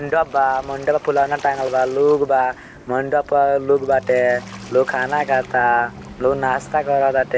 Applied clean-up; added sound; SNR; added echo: none; Waves, surf; 19 dB; none.